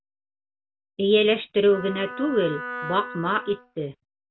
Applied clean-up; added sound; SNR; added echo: none; Wind instrument, woodwind instrument; 11 dB; none.